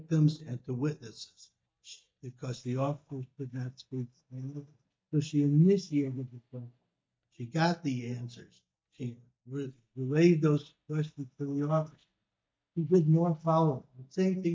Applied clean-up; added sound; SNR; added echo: neural mask model DeepFilterNet 3.